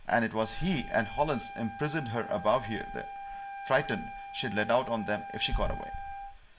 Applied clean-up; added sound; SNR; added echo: none; Wind instrument, woodwind instrument; 11 dB; reverberation time 0.3 s.